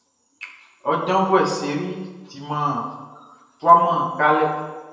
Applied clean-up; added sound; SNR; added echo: none; none; none; reverberation time 1.0 s.